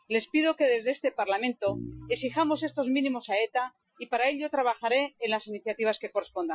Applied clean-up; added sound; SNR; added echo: classical method Wiener filter.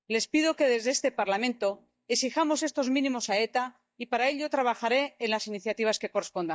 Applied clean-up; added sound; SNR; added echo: neural mask model DeepFilterNet 3.